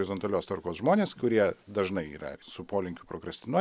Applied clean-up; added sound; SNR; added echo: none; none; none; none.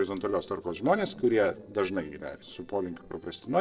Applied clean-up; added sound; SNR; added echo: neural separator model SepFormer DNS4.